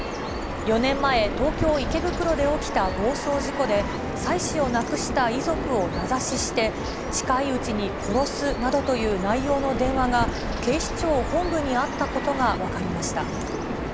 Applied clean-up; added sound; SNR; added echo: none; Bird vocalization, bird call, bird song; 4 dB; none.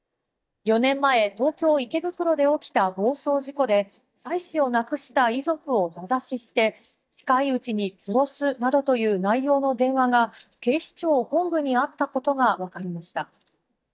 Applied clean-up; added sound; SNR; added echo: neural mask model DeepFilterNet 3.